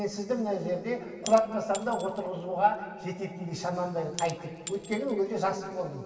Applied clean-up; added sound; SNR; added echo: none; Shatter / Crushing; 18 dB; reverberation time 2.4 s.